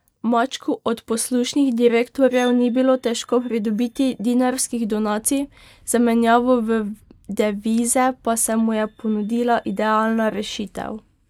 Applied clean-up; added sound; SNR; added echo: neural mask model DeepFilterNet 3.